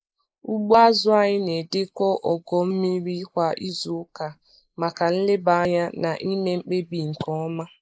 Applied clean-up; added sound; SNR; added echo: neural mask model Resemble Enhance denoiser.